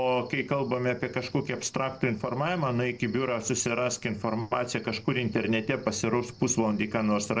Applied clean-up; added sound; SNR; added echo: neural separator model SepFormer DNS4.